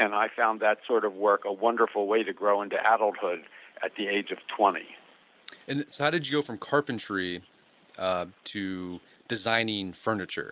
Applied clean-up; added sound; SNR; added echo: none; none; none; none.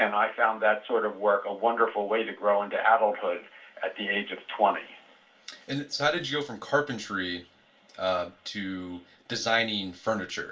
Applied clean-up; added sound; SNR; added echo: none; none; none; reverberation time 0.2 s.